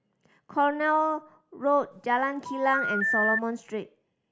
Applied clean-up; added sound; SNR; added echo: none; Telephone; 2 dB; none.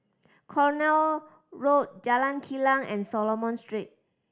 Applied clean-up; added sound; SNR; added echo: none; none; none; none.